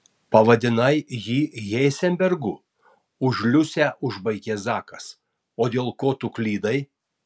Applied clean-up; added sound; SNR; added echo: none; none; none; none.